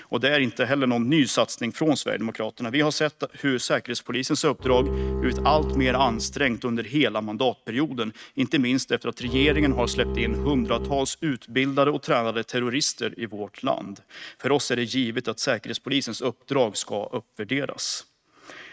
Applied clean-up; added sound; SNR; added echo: neural mask model RNNoise.